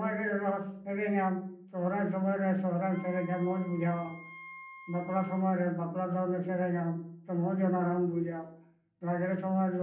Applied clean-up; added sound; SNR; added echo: none; Wind instrument, woodwind instrument; 19 dB; reverberation time 0.6 s.